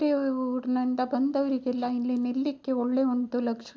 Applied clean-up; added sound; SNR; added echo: none; none; none; none.